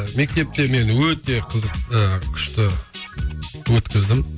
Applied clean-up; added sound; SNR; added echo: none; none; none; none.